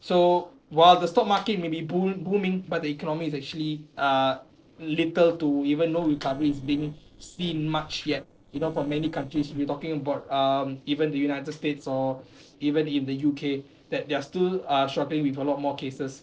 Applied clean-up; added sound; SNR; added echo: neural separator model SepFormer DNS4.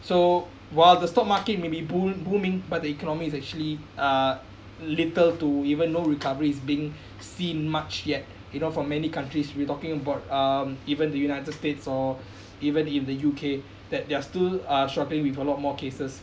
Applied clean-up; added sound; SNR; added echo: none; none; none; none.